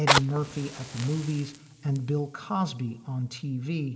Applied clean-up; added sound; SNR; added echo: none; Fire; 3 dB; reverberation time 0.9 s.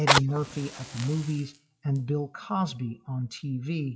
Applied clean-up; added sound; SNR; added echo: classical method WPE with log-MMSE.